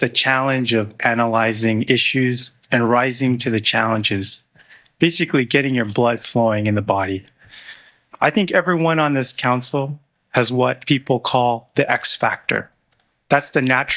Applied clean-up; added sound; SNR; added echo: neural mask model DeepFilterNet 3.